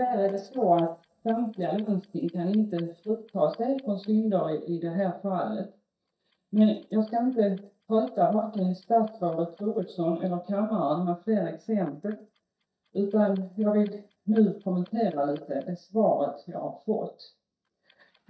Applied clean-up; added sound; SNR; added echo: neural mask model DeepFilterNet 3.